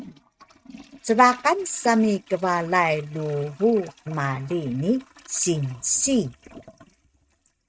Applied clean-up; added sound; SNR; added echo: neural mask model RNNoise.